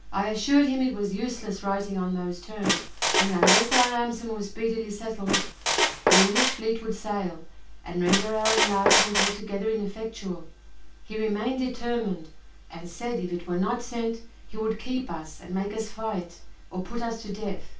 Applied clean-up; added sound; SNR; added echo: none; Squeak; -5 dB; reverberation time 0.2 s.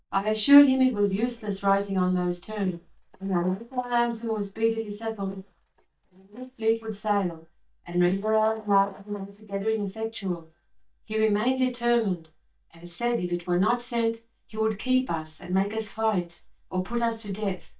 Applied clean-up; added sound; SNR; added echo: neural mask model DeepFilterNet 3.